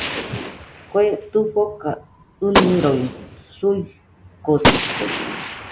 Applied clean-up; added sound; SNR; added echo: none; Gunshot, gunfire; 2 dB; none.